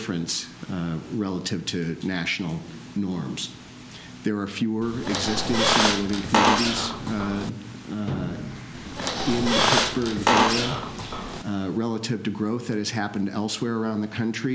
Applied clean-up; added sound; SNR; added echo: none; Squeak; -4 dB; none.